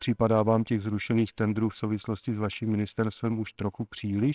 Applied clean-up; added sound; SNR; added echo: neural separator model SepFormer WHAMR!.